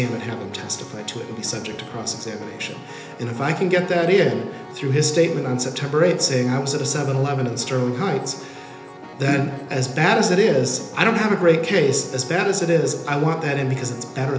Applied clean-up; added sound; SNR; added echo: none; Piano; 17 dB; reverberation time 1.0 s.